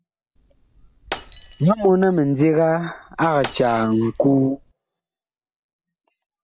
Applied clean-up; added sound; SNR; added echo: none; Shatter; 15 dB; none.